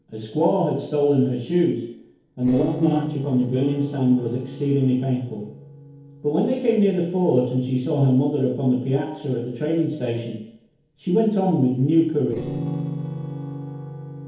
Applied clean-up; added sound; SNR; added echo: neural separator model SepFormer DNS4.